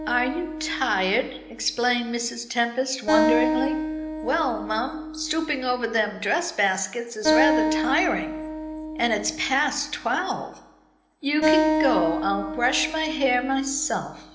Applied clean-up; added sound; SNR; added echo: none; Acoustic guitar; 2 dB; reverberation time 0.8 s.